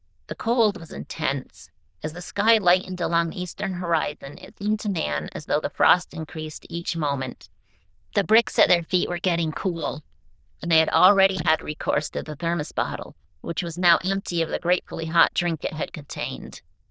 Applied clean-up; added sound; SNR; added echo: neural diffusion model UNIVERSE++.